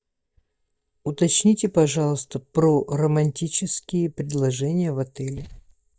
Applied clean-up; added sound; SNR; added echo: neural mask model DeepFilterNet 3.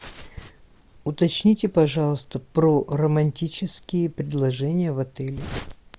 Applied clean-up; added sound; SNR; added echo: none; none; none; none.